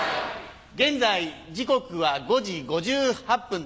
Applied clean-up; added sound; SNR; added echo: none; none; none; none.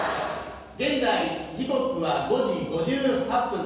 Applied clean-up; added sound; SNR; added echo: none; none; none; reverberation time 1.2 s.